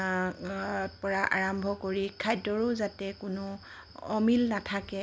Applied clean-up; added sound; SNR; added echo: none; none; none; none.